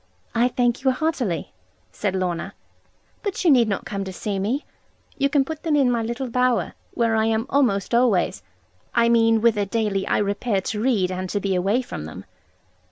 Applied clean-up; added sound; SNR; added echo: none; none; none; none.